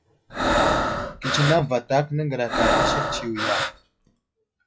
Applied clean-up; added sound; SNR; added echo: classical method log-MMSE.